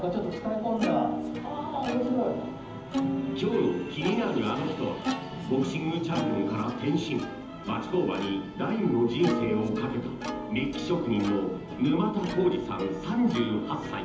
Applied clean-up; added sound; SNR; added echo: none; Plucked string instrument; 7 dB; reverberation time 0.8 s.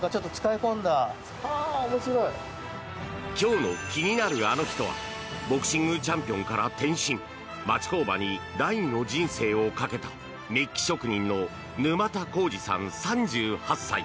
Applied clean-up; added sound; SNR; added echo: none; none; none; none.